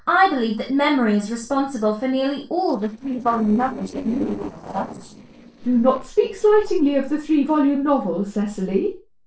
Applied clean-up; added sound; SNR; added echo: neural separator model SepFormer DNS4.